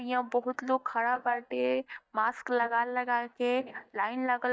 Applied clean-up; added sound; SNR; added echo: neural mask model DeepFilterNet 3.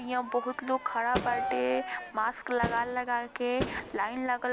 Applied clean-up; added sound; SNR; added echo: none; Crowd / Fireworks; 7 dB; none.